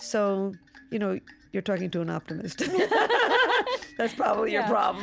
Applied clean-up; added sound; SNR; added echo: none; none; none; none.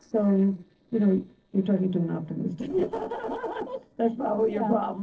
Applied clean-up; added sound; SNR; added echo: neural separator model SepFormer DNS4.